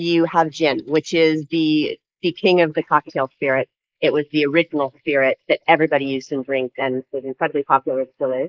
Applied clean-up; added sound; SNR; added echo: neural mask model Resemble Enhance denoiser.